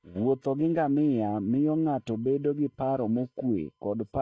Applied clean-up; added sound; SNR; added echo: neural mask model DeepFilterNet 3.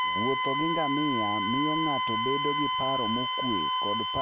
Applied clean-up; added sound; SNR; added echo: none; Wind instrument, woodwind instrument; -3 dB; none.